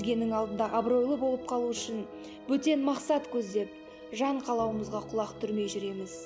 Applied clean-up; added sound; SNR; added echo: none; none; none; none.